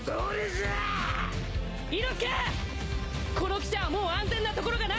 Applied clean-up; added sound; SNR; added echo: none; none; none; none.